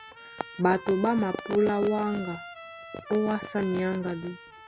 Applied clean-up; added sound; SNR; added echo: none; Trumpet; 16 dB; none.